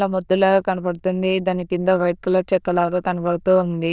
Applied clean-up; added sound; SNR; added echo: neural diffusion model UNIVERSE++.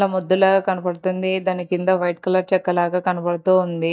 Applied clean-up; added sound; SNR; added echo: neural mask model DeepFilterNet 3.